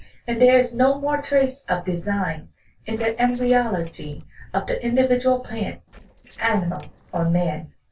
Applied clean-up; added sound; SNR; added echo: neural separator model SepFormer DNS4.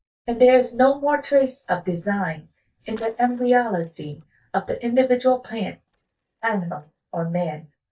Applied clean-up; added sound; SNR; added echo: neural mask model DeepFilterNet 3.